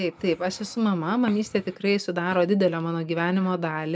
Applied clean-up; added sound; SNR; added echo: none; none; none; none.